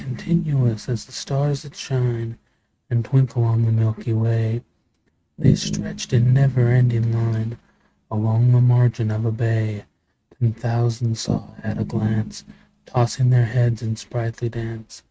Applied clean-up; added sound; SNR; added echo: neural mask model RNNoise.